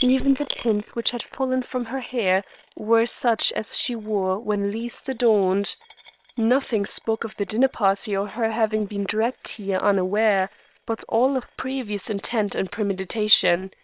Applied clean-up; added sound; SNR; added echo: neural separator model SepFormer WHAM!.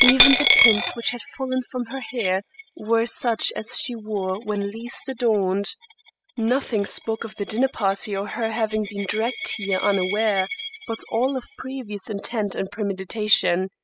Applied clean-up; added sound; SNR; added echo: classical method spectral subtraction.